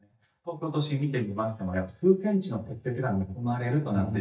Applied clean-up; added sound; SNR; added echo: neural mask model DeepFilterNet 3.